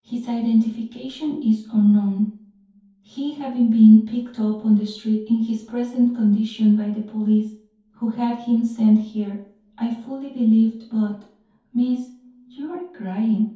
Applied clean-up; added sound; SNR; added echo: none; none; none; reverberation time 0.6 s.